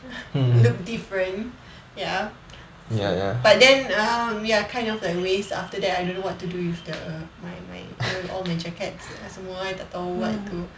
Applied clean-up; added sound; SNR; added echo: none; none; none; none.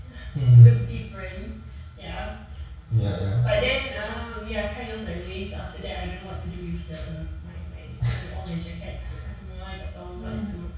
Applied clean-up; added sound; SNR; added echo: none; none; none; reverberation time 0.6 s.